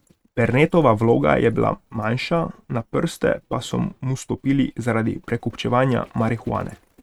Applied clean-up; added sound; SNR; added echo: neural mask model RNNoise.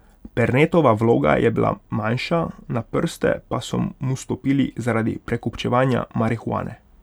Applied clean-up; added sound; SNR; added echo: none; none; none; none.